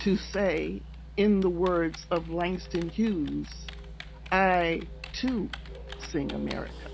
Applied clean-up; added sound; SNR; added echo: none; Musical instrument + Typing; 12 dB; none.